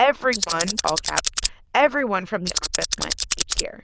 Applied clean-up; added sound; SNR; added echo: neural diffusion model UNIVERSE++.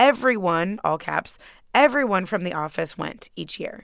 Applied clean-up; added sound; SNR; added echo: none; none; none; none.